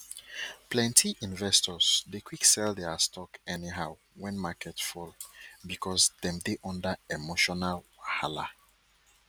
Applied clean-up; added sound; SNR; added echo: none; none; none; none.